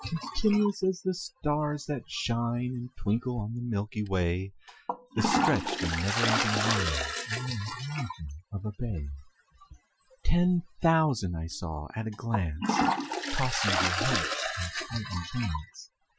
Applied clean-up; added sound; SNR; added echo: classical method Wiener filter.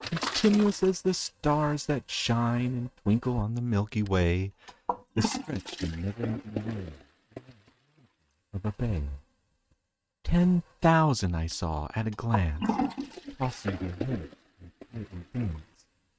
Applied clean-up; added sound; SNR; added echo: neural mask model RNNoise.